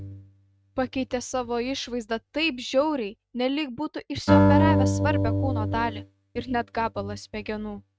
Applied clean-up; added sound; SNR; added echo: neural mask model RNNoise.